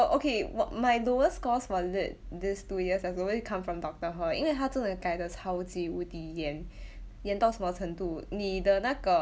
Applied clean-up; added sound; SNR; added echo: none; none; none; none.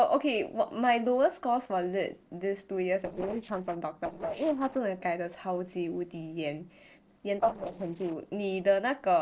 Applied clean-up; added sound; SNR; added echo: neural separator model SepFormer DNS4.